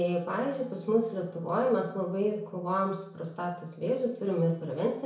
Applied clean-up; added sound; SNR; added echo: none; Wind instrument, woodwind instrument; 20 dB; reverberation time 0.6 s.